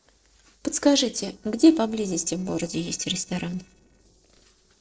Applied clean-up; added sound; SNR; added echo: neural separator model SepFormer DNS4.